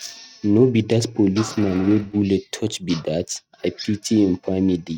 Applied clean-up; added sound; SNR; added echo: neural mask model RNNoise.